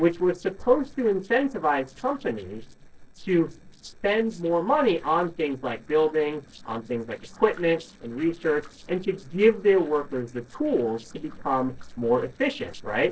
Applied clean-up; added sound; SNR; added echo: neural separator model SepFormer DNS4.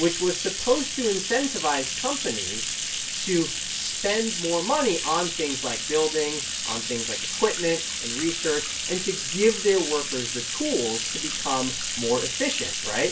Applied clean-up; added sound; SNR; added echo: none; Bathtub (filling or washing); 3 dB; reverberation time 0.2 s.